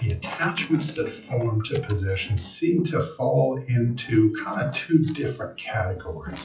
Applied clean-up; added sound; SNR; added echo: classical method WPE with log-MMSE.